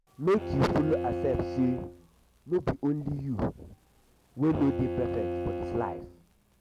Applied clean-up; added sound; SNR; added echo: none; Bowed string instrument; 6 dB; none.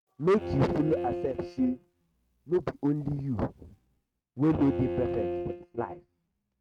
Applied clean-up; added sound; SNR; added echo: neural mask model RNNoise.